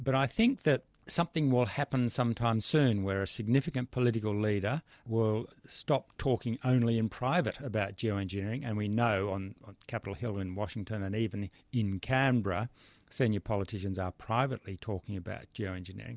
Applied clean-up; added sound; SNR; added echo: none; none; none; none.